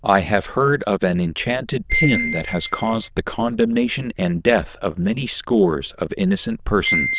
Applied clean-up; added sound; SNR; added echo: neural diffusion model UNIVERSE++.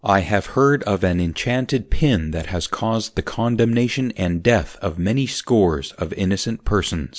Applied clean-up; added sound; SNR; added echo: none; none; none; none.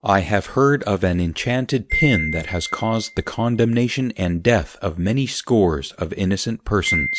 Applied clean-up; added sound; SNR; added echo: neural mask model RNNoise.